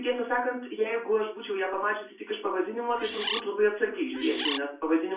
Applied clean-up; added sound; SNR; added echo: none; Bird; 4 dB; reverberation time 0.3 s.